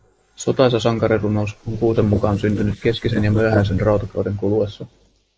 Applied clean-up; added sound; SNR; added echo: neural mask model Resemble Enhance denoiser.